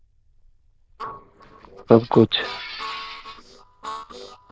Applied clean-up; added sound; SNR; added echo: neural diffusion model UNIVERSE++.